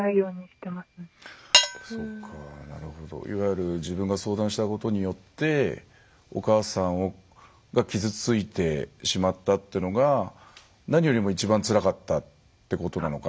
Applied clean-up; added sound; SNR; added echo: none; Cutlery, silverware / Dishes, pots, and pans; 2 dB; none.